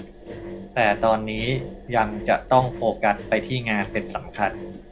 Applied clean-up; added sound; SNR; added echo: none; Engine; 12 dB; none.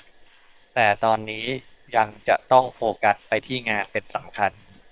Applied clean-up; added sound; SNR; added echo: neural separator model SepFormer WHAM!.